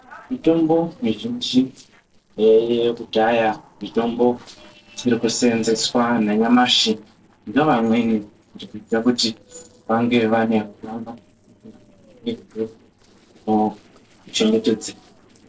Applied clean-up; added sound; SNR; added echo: neural separator model SepFormer DNS4.